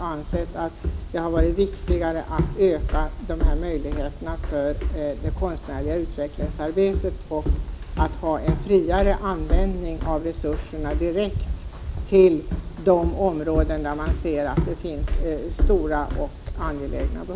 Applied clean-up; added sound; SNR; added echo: none; Walk, footsteps; 1 dB; none.